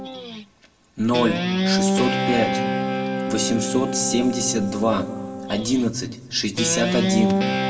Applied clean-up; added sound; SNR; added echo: none; Guitar; 0 dB; reverberation time 1.1 s.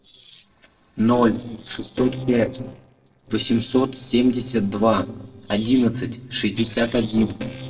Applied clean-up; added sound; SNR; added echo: neural separator model SepFormer DNS4.